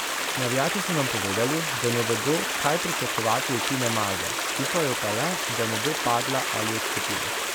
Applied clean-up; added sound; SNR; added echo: none; Stream; -1 dB; none.